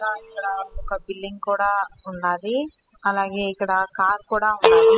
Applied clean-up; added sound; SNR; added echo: classical method spectral subtraction.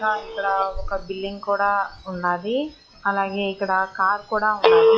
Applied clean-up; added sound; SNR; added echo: classical method log-MMSE.